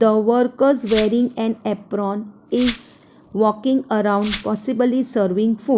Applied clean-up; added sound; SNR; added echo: none; Glass; 12 dB; none.